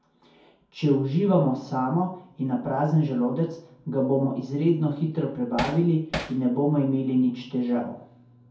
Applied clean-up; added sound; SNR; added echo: none; Hammer; 9 dB; reverberation time 0.6 s.